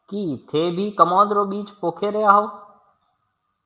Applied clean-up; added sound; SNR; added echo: none; none; none; none.